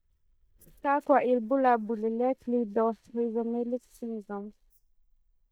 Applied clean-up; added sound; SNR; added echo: neural mask model DeepFilterNet 3.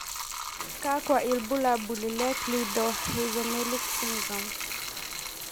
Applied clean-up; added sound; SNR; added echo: none; Bathtub (filling or washing); 3 dB; none.